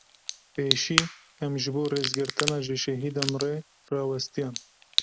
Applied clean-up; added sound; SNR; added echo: none; Crack / Crackle; 3 dB; none.